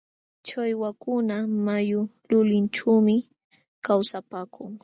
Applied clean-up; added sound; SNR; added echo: none; none; none; none.